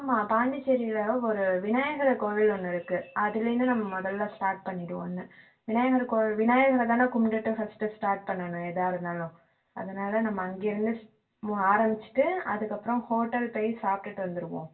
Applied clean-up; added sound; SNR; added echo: none; none; none; reverberation time 0.2 s.